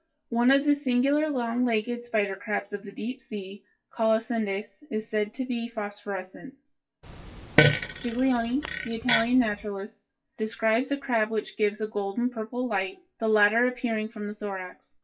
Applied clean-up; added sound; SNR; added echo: classical method WPE with log-MMSE.